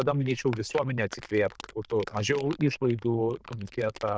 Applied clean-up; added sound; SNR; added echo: neural diffusion model UNIVERSE++.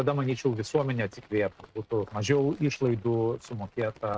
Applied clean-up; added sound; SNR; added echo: neural mask model RNNoise.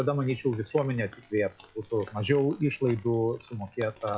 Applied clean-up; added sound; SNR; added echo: classical method log-MMSE.